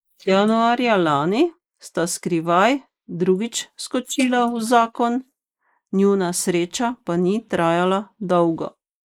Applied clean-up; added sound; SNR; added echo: neural mask model Resemble Enhance denoiser.